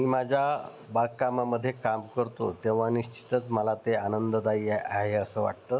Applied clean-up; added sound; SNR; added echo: none; none; none; none.